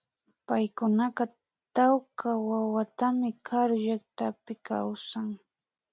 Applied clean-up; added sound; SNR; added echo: none; none; none; none.